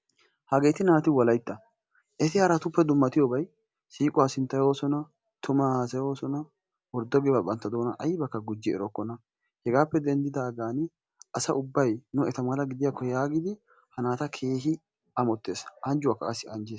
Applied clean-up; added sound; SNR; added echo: none; none; none; none.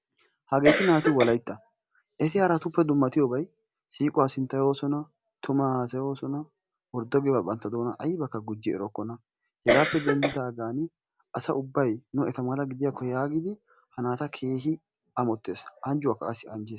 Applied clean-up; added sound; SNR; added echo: none; Cough; -2 dB; none.